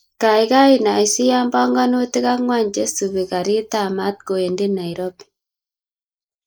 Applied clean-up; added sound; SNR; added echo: neural mask model Resemble Enhance denoiser.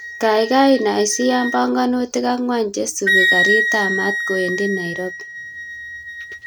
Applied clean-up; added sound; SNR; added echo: none; Wind instrument, woodwind instrument; 3 dB; none.